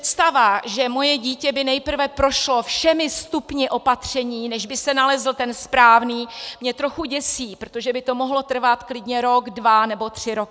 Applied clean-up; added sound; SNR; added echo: none; none; none; none.